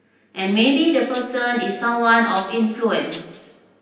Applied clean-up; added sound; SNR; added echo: none; Tambourine; 6 dB; reverberation time 0.9 s.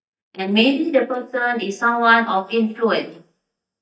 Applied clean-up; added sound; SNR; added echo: neural mask model DeepFilterNet 3.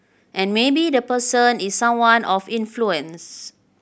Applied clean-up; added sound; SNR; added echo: none; none; none; none.